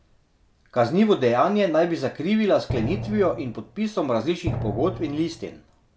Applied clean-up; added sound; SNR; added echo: none; Drum; 7 dB; none.